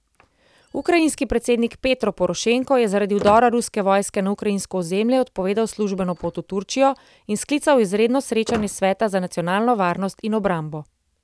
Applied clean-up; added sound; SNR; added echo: none; Squeak; 19 dB; none.